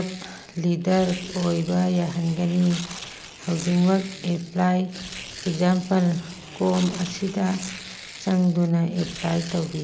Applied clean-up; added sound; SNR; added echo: none; Tearing; 15 dB; none.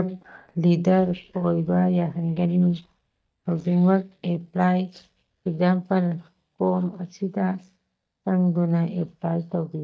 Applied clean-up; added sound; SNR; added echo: neural mask model DeepFilterNet 3.